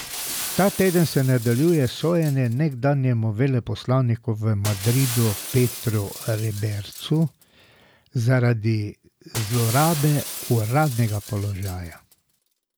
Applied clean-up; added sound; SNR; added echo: none; Shatter; 13 dB; none.